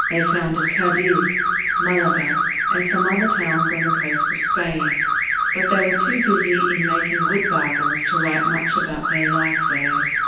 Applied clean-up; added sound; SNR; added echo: none; Alarm / Car; -4 dB; reverberation time 0.9 s.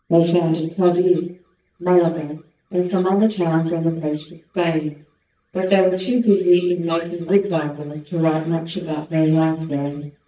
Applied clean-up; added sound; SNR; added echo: neural mask model DeepFilterNet 3.